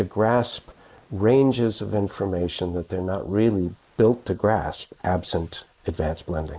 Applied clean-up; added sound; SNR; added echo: neural mask model Resemble Enhance denoiser.